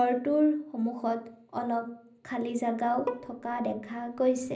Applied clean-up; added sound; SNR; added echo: none; Bowed string instrument; 12 dB; reverberation time 0.5 s.